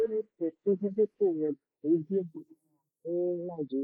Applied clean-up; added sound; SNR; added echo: neural mask model Resemble Enhance denoiser.